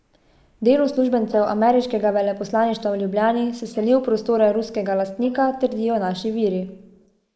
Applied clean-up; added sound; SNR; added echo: neural mask model Resemble Enhance denoiser.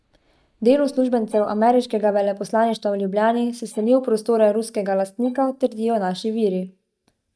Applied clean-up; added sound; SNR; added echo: neural mask model DeepFilterNet 3.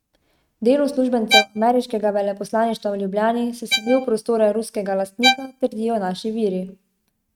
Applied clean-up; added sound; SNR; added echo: neural mask model RNNoise.